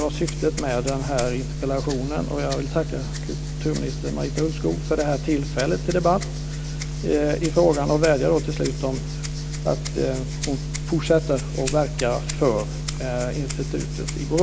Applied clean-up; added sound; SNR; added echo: none; Rattle (instrument); 15 dB; none.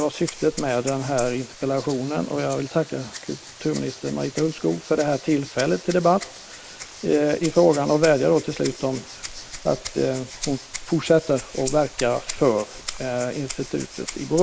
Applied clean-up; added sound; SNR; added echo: neural mask model Resemble Enhance denoiser.